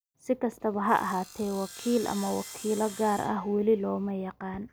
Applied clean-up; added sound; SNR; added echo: none; Sawing; 17 dB; none.